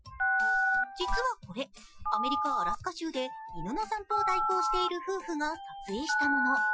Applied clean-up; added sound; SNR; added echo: classical method Wiener filter.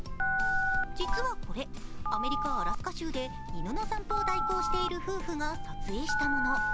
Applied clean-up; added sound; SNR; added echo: none; Telephone; -5 dB; none.